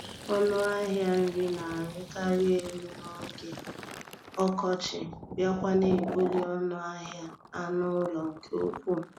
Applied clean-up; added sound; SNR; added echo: none; Fill (with liquid); 12 dB; none.